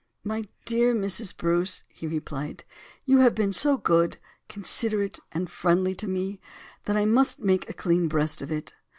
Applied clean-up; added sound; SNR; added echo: none; none; none; none.